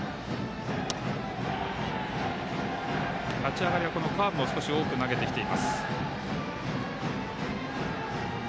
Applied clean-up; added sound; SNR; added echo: none; Brass instrument; 17 dB; none.